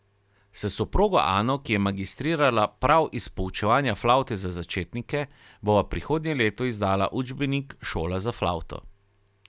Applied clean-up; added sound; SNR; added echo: none; none; none; none.